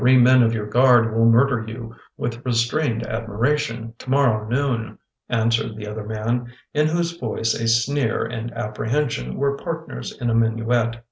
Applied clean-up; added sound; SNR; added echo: none; none; none; none.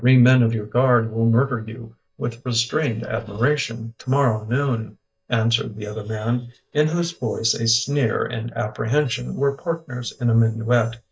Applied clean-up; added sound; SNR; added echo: neural mask model DeepFilterNet 3.